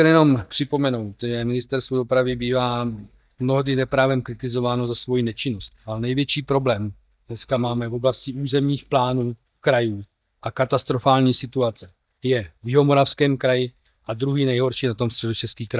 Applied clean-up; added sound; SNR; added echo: neural mask model DeepFilterNet 3.